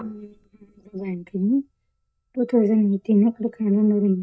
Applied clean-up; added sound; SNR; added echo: neural mask model DeepFilterNet 3.